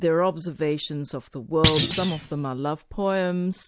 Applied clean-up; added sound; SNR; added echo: none; Thump, thud; -2 dB; none.